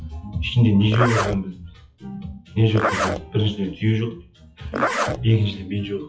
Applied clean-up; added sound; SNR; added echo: classical method WPE with log-MMSE.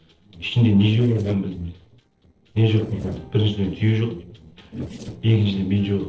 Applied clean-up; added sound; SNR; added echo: neural separator model SepFormer DNS4.